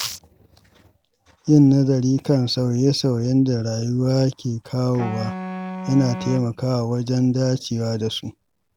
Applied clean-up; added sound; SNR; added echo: none; Wind instrument, woodwind instrument; 12 dB; none.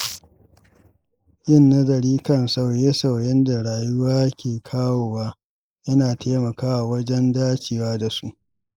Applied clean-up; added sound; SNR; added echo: neural mask model Resemble Enhance denoiser.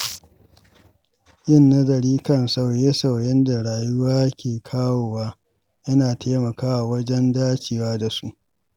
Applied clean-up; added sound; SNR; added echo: none; none; none; none.